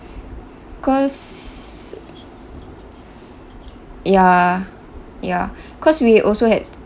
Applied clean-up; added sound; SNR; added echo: none; none; none; none.